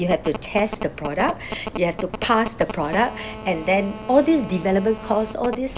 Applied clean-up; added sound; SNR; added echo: none; Telephone; 12 dB; none.